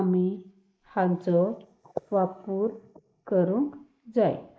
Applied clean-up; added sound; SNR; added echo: neural mask model Resemble Enhance denoiser.